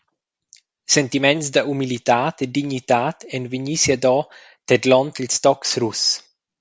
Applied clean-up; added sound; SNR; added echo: none; none; none; none.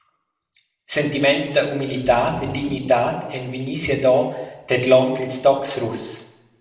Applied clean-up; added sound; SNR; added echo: none; Growling; 17 dB; reverberation time 1.0 s.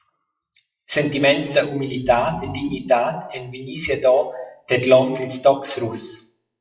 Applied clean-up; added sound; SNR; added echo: classical method WPE with log-MMSE.